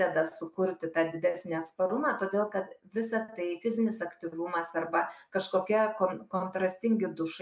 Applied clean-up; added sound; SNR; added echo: none; none; none; none.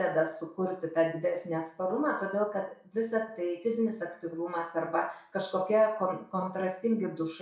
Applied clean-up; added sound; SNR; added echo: none; none; none; reverberation time 0.4 s.